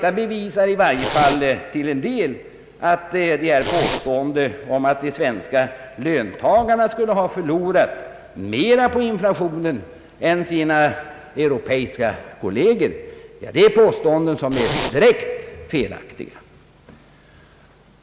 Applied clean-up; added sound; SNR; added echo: none; Zipper (clothing); 3 dB; none.